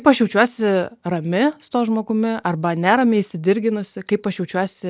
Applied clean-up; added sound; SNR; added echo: none; none; none; none.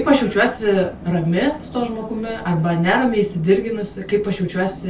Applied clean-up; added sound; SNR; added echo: none; Vehicle; 17 dB; reverberation time 0.2 s.